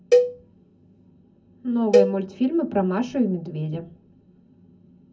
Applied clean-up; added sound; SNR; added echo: none; Cowbell; -2 dB; reverberation time 0.3 s.